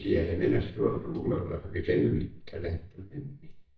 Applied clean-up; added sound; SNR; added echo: neural mask model DeepFilterNet 3.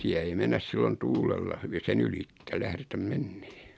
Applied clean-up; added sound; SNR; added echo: none; none; none; none.